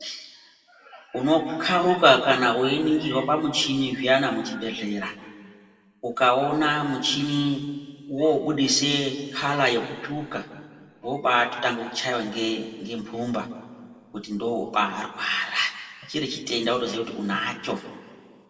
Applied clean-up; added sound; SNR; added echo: none; none; none; reverberation time 1.6 s.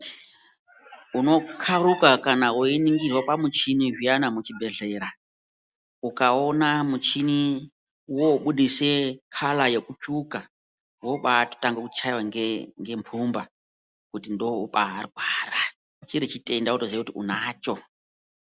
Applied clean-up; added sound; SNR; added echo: none; none; none; none.